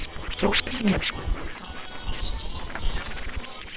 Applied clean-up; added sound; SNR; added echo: neural separator model SepFormer WHAMR!.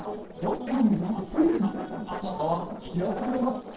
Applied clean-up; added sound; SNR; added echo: neural separator model SepFormer DNS4.